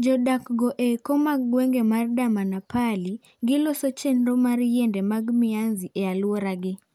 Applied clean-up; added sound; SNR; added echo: none; none; none; none.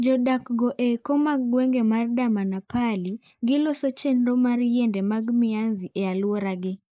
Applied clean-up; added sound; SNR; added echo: neural mask model Resemble Enhance denoiser.